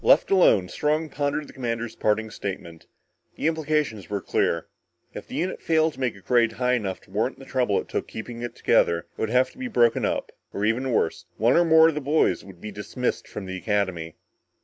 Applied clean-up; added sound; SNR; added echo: none; none; none; none.